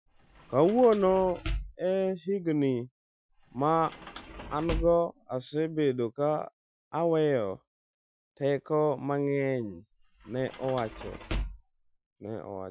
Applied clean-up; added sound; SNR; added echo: classical method Wiener filter.